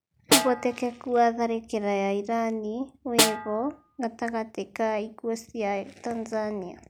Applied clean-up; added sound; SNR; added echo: none; Snare drum; 0 dB; none.